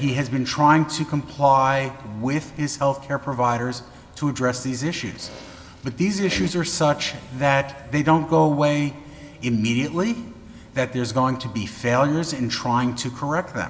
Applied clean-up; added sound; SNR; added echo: none; Fart; 14 dB; reverberation time 2.3 s.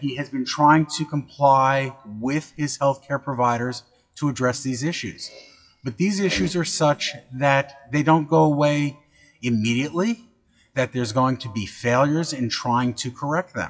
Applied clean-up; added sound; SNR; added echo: classical method WPE with log-MMSE.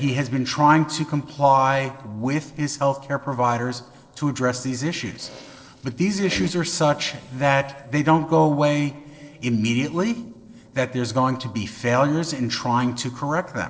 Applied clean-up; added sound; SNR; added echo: neural separator model SepFormer DNS4.